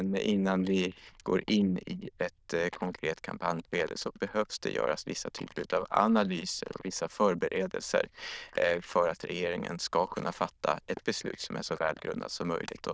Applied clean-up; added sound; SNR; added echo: neural diffusion model UNIVERSE++.